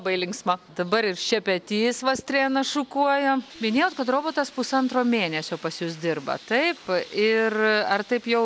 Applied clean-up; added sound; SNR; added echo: none; none; none; none.